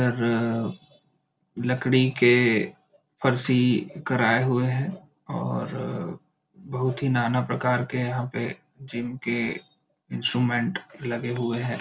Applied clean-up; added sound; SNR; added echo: none; none; none; none.